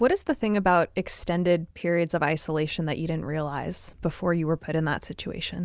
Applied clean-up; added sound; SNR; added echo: none; none; none; none.